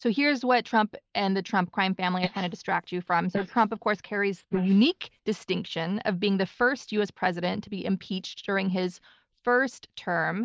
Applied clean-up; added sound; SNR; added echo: neural mask model Resemble Enhance denoiser.